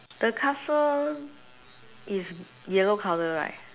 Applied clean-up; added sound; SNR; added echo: none; none; none; none.